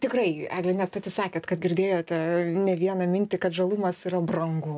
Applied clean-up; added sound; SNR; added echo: none; none; none; none.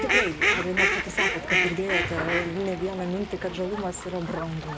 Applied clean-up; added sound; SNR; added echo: none; Fowl; -3 dB; none.